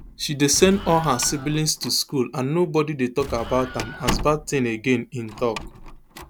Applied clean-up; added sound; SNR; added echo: none; Slam + Explosion; 11 dB; none.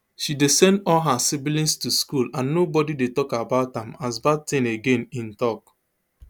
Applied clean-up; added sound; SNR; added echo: none; none; none; none.